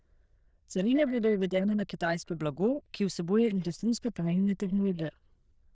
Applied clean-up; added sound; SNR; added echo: neural diffusion model UNIVERSE++.